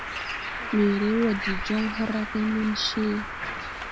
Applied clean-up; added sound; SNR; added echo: none; Bird; 6 dB; none.